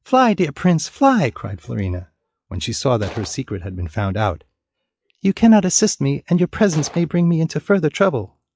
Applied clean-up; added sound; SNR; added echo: classical method log-MMSE.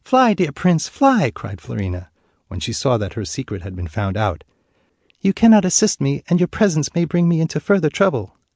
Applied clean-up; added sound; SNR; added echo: none; none; none; none.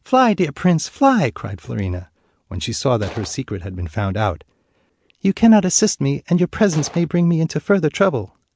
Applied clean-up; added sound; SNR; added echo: none; Gunshot, gunfire; 16 dB; none.